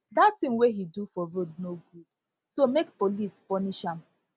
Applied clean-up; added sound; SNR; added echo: none; none; none; none.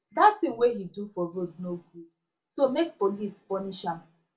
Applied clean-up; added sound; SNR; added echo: none; none; none; reverberation time 0.2 s.